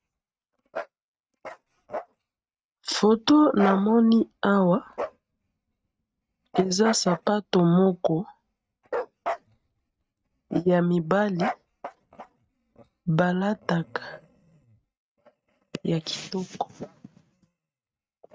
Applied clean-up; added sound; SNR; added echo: neural mask model RNNoise.